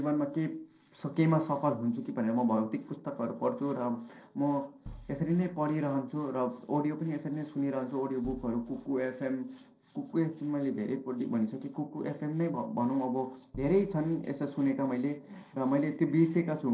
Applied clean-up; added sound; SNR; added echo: neural separator model SepFormer DNS4.